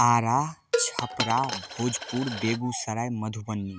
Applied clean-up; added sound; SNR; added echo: none; Coin (dropping) + Cowbell; 8 dB; none.